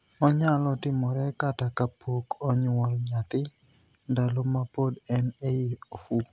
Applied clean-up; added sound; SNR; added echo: none; none; none; none.